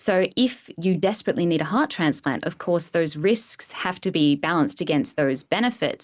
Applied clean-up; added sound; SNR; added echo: none; none; none; none.